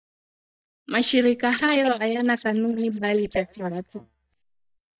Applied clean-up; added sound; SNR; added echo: neural mask model DeepFilterNet 3.